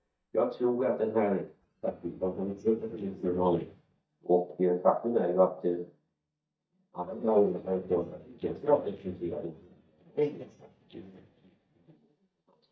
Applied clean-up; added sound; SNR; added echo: neural mask model DeepFilterNet 3.